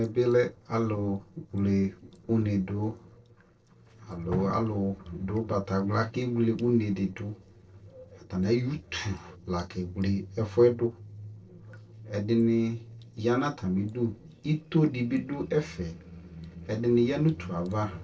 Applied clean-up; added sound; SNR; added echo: neural separator model SepFormer DNS4.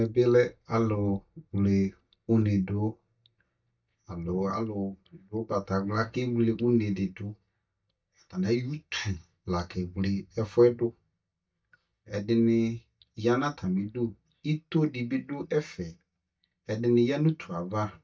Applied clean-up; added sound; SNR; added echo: neural mask model DeepFilterNet 3.